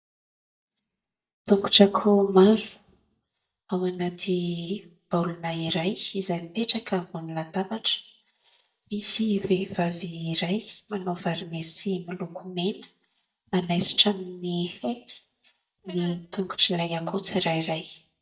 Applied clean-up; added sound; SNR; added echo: neural mask model DeepFilterNet 3.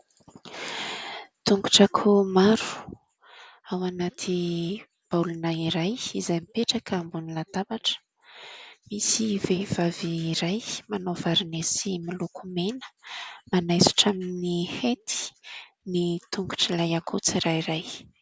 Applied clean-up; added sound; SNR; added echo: none; none; none; none.